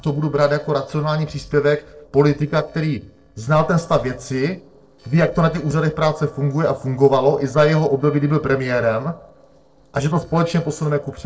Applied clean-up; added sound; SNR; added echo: neural separator model SepFormer DNS4.